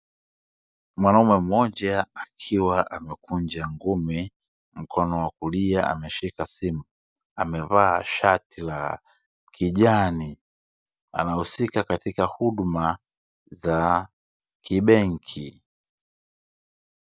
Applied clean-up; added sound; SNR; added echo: none; none; none; none.